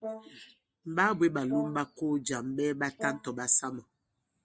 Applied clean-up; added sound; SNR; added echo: neural mask model DeepFilterNet 3.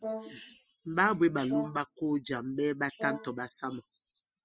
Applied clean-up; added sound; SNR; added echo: classical method spectral subtraction.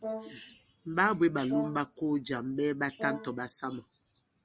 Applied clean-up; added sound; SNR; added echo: none; Brass instrument; 12 dB; none.